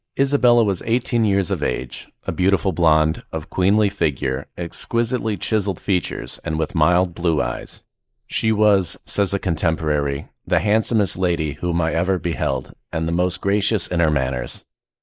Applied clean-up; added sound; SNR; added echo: neural mask model Resemble Enhance denoiser.